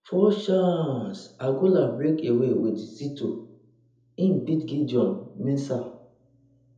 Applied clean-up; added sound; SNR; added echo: none; none; none; reverberation time 0.7 s.